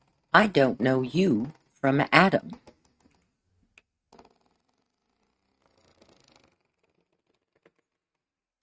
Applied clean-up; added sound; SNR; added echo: neural mask model RNNoise.